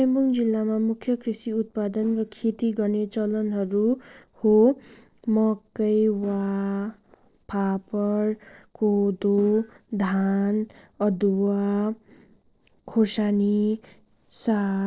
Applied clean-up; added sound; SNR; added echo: neural separator model SepFormer DNS4.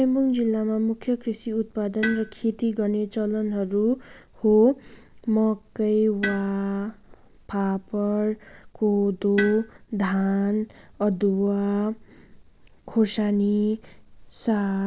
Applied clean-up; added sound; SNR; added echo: none; Tools; 16 dB; none.